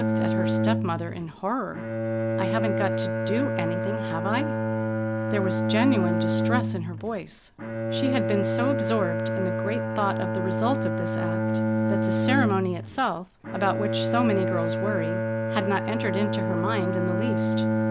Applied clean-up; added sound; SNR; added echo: none; Bowed string instrument; -3 dB; none.